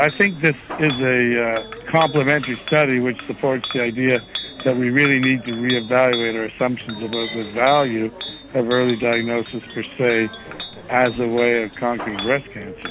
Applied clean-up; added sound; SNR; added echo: none; Chink, clink; 12 dB; none.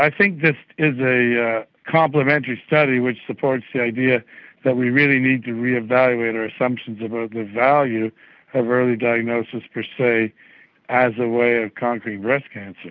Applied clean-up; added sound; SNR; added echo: none; none; none; none.